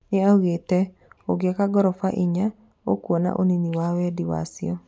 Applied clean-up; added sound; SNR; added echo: none; none; none; none.